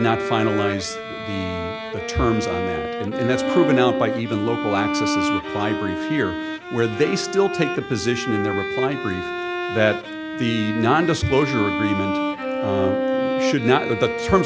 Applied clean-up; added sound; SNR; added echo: none; Bowed string instrument; 2 dB; none.